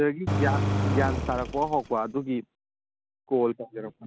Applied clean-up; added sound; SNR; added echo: none; Engine; -1 dB; none.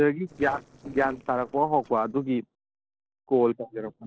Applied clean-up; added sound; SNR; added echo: neural separator model SepFormer DNS4.